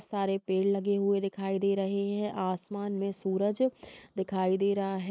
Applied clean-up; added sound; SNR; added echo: neural mask model Resemble Enhance denoiser.